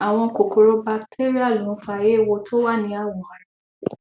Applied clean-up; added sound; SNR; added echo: none; none; none; none.